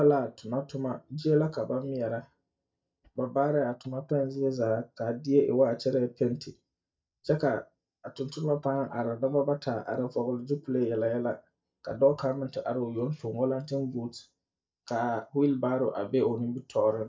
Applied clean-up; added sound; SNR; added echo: neural mask model DeepFilterNet 3.